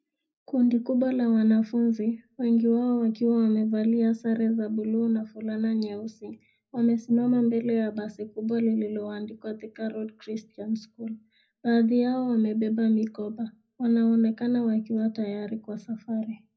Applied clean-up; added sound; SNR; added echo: none; none; none; reverberation time 0.4 s.